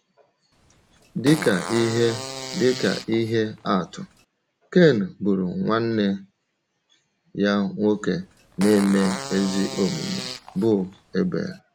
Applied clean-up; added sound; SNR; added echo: none; Fart; 12 dB; none.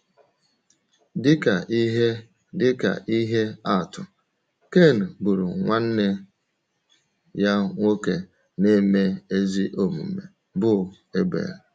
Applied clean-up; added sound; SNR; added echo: none; none; none; none.